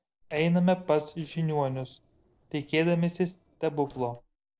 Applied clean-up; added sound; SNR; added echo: neural separator model SepFormer DNS4.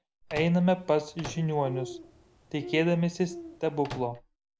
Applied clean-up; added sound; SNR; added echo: none; Microwave oven + Bird; 14 dB; none.